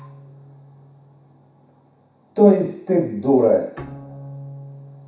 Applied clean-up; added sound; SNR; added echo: none; Bowed string instrument; 19 dB; reverberation time 0.7 s.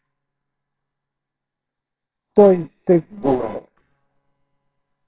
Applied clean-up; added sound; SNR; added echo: neural separator model SepFormer WHAMR!.